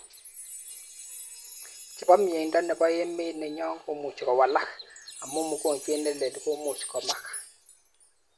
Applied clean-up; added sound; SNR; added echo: none; Chime; 9 dB; none.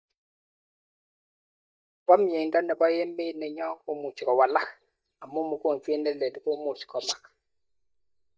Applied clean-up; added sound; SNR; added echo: neural mask model DeepFilterNet 3.